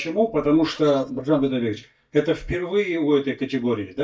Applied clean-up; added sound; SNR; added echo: neural mask model DeepFilterNet 3.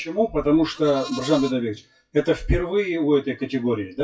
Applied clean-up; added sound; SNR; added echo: classical method WPE with log-MMSE.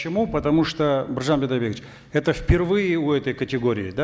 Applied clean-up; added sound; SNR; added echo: none; none; none; none.